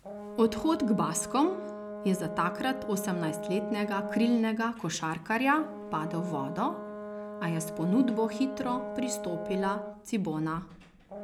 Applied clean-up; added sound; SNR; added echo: none; Brass instrument; 9 dB; none.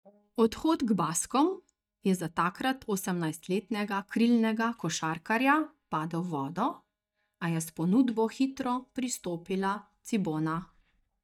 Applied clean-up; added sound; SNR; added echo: neural mask model DeepFilterNet 3.